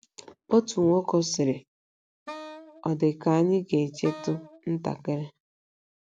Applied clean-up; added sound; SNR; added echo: none; Wind instrument, woodwind instrument; 17 dB; none.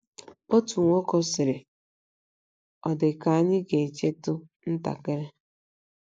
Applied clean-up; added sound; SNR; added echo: neural mask model Resemble Enhance denoiser.